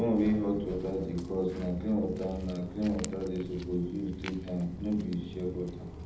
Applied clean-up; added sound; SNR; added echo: none; Walk, footsteps; 10 dB; reverberation time 0.8 s.